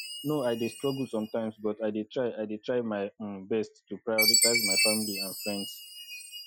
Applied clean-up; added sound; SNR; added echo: classical method Wiener filter.